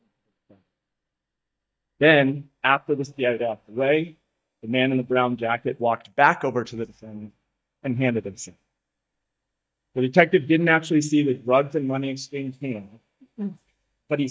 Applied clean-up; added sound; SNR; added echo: neural mask model DeepFilterNet 3.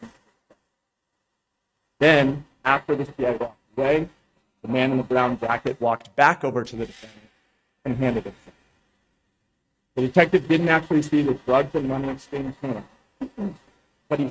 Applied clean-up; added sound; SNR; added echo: neural mask model RNNoise.